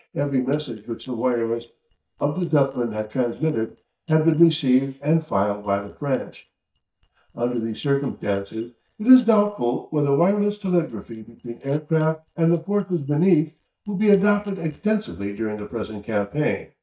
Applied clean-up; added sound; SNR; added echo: neural mask model DeepFilterNet 3.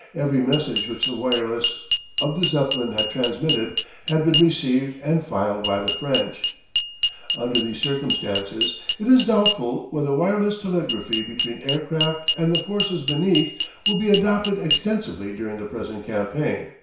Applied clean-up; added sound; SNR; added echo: none; Glass; 3 dB; reverberation time 0.6 s.